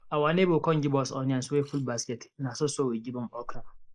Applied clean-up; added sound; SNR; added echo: neural mask model Resemble Enhance denoiser.